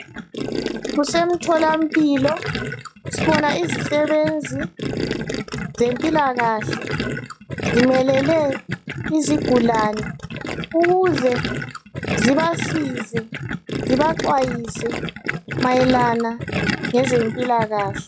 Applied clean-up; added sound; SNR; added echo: classical method log-MMSE.